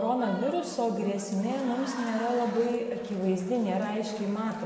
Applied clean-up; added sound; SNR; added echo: none; Applause / Crowd; 15 dB; reverberation time 1.5 s.